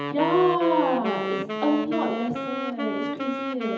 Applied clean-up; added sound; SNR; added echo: none; Wind instrument, woodwind instrument; 3 dB; reverberation time 1.2 s.